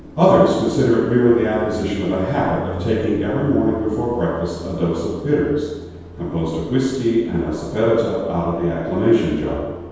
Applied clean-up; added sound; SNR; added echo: none; Car passing by; 16 dB; reverberation time 1.2 s.